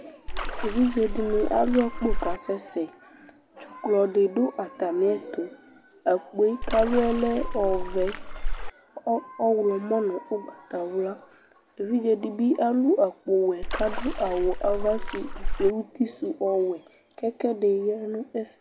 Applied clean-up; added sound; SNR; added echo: none; Splash, splatter; 2 dB; none.